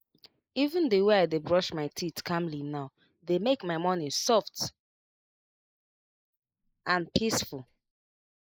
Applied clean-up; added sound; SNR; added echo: neural mask model Resemble Enhance denoiser.